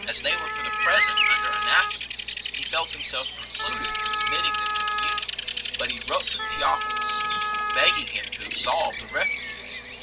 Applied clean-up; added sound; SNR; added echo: none; Wind instrument, woodwind instrument + Bird vocalization, bird call, bird song; -1 dB; none.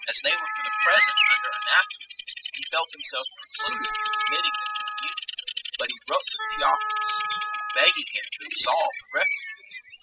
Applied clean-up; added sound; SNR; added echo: classical method spectral subtraction.